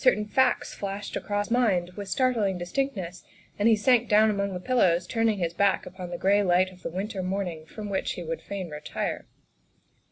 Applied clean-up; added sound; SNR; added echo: none; none; none; none.